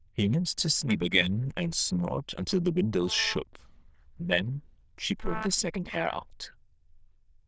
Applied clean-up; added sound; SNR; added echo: neural diffusion model UNIVERSE++.